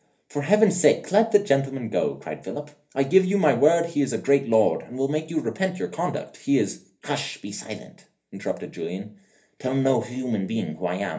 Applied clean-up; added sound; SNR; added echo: none; none; none; reverberation time 0.3 s.